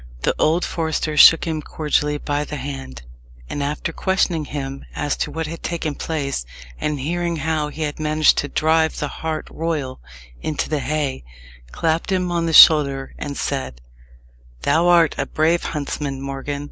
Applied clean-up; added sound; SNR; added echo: none; none; none; none.